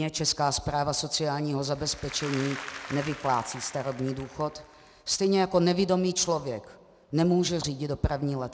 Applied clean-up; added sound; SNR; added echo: none; Applause / Crowd; 14 dB; none.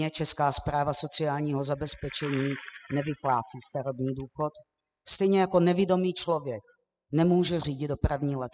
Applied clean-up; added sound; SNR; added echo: classical method spectral subtraction.